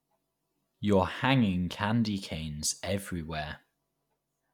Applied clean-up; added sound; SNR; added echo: none; none; none; none.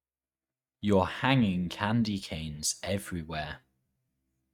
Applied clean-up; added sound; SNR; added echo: neural mask model RNNoise.